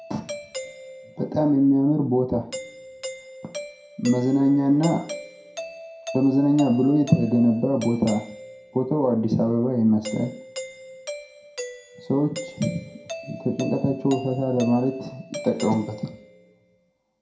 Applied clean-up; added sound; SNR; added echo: none; Doorbell; 14 dB; reverberation time 0.5 s.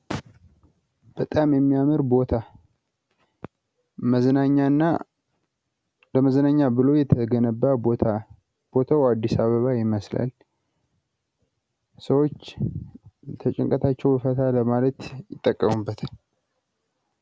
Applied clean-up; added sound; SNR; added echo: none; none; none; none.